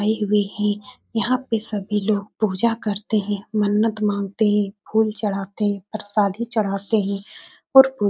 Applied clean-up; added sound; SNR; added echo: neural mask model Resemble Enhance denoiser.